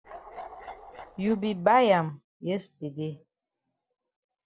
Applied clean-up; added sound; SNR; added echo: neural separator model SepFormer DNS4.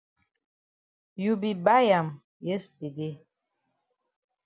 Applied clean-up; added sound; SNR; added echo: none; none; none; none.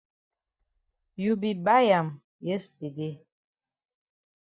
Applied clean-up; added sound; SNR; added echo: neural mask model DeepFilterNet 3.